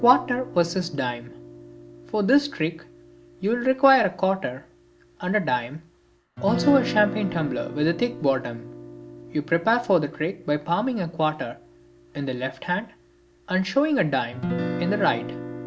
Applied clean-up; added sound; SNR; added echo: none; Guitar; 11 dB; none.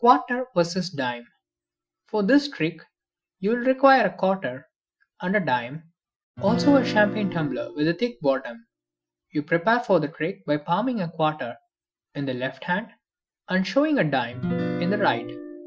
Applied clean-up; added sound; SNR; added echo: classical method Wiener filter.